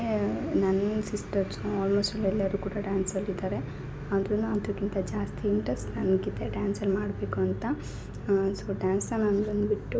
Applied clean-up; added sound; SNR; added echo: none; none; none; none.